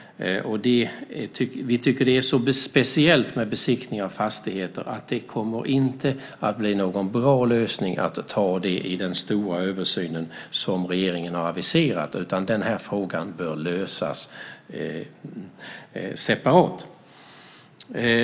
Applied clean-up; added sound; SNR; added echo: none; none; none; none.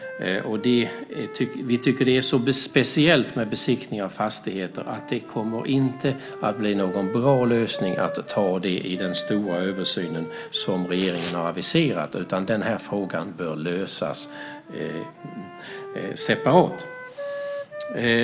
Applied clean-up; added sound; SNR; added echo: none; Tearing + Wind instrument, woodwind instrument; 13 dB; none.